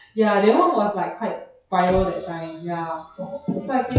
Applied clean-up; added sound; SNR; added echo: classical method WPE with log-MMSE.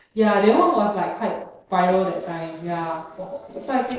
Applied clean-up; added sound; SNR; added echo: neural separator model SepFormer DNS4.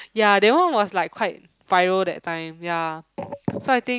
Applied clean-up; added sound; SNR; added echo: none; none; none; none.